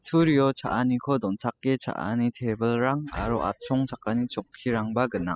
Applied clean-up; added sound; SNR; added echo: classical method spectral subtraction.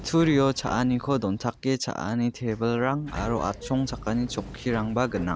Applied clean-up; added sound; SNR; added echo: none; Sliding door; 15 dB; none.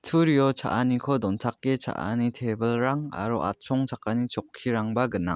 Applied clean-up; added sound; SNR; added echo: none; none; none; none.